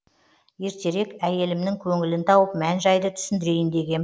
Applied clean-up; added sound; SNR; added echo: none; none; none; none.